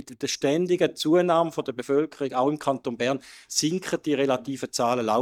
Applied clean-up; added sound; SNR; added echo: neural mask model DeepFilterNet 3.